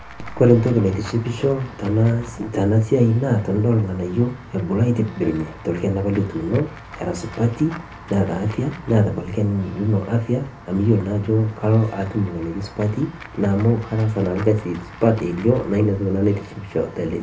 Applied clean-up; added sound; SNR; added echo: none; Walk, footsteps / Run / Bell; 19 dB; reverberation time 0.3 s.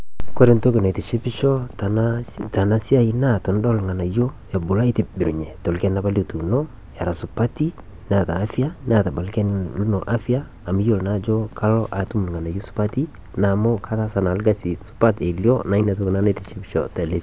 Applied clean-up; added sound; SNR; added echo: none; none; none; none.